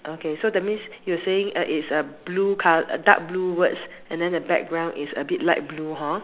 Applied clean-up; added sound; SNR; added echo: none; none; none; none.